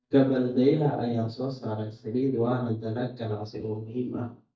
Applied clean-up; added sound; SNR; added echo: neural mask model DeepFilterNet 3.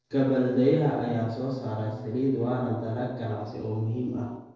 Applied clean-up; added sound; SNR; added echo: neural separator model SepFormer DNS4.